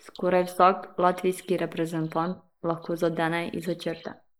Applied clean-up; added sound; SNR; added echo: neural mask model Resemble Enhance denoiser.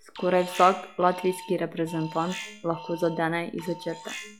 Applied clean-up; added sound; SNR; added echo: classical method log-MMSE.